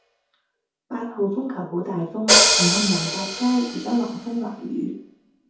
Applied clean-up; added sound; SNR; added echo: none; Hi-hat; -2 dB; reverberation time 0.6 s.